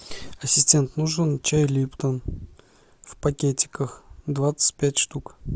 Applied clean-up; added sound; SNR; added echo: none; none; none; none.